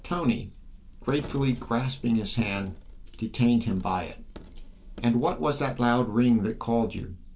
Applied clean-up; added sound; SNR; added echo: none; Coin (dropping); 16 dB; reverberation time 0.2 s.